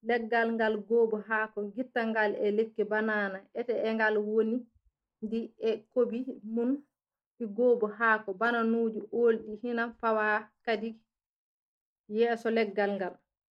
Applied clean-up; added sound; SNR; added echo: neural mask model Resemble Enhance denoiser.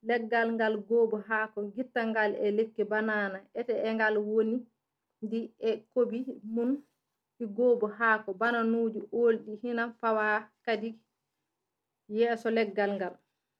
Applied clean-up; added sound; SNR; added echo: none; none; none; none.